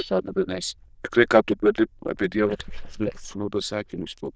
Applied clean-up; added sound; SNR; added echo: neural diffusion model UNIVERSE++.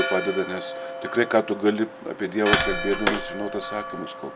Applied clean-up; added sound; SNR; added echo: none; Tap + Church bell; 3 dB; none.